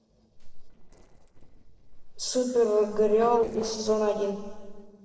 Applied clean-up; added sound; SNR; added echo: neural separator model SepFormer DNS4.